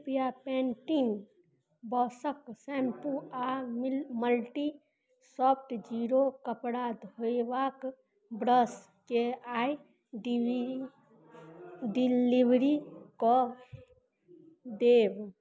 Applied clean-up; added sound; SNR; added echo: none; none; none; none.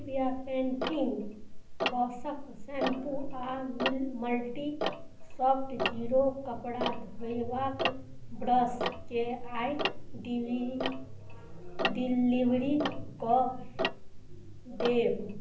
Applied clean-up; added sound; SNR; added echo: none; Tick-tock; 4 dB; reverberation time 0.6 s.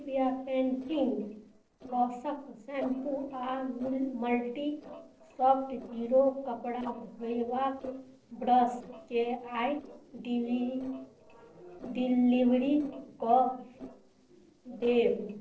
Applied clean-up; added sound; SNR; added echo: neural separator model SepFormer DNS4.